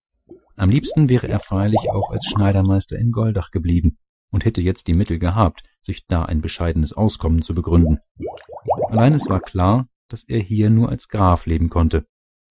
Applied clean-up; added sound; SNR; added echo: classical method Wiener filter.